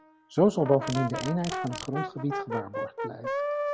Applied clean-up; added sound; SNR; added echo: none; Insect + Brass instrument; 5 dB; none.